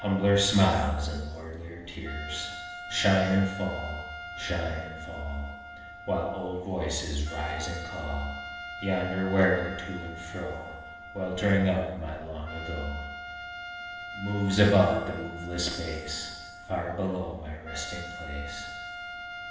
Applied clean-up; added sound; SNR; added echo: none; Trumpet; 12 dB; reverberation time 1.1 s.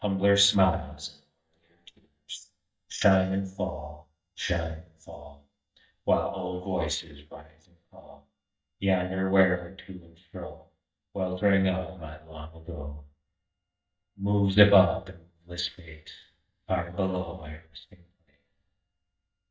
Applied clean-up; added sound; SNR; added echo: neural mask model DeepFilterNet 3.